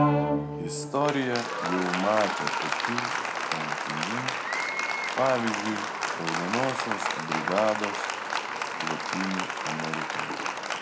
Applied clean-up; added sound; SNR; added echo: none; Applause; -2 dB; none.